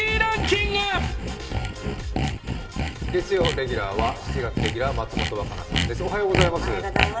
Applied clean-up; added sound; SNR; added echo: none; Sawing; 1 dB; reverberation time 2.2 s.